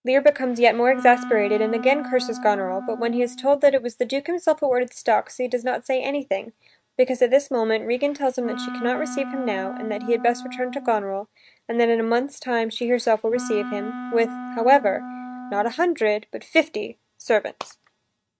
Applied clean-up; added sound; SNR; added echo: neural mask model RNNoise.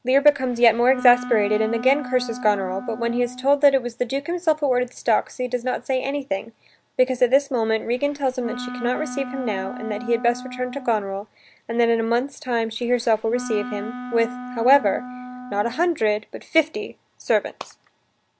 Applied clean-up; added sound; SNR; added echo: none; Wind instrument, woodwind instrument; 12 dB; none.